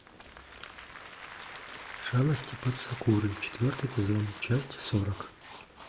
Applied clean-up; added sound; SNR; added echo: none; Applause + Tools; 14 dB; none.